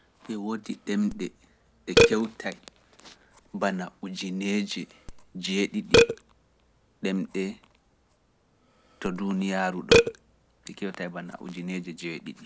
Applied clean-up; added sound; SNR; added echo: none; Burping, eructation; -3 dB; none.